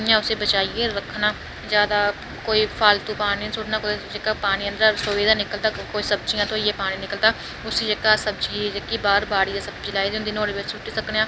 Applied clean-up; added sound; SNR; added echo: none; none; none; none.